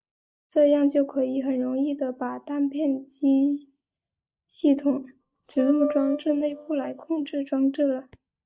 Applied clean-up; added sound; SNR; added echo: neural mask model DeepFilterNet 3.